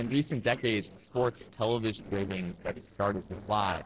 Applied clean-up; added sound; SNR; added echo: neural separator model SepFormer DNS4.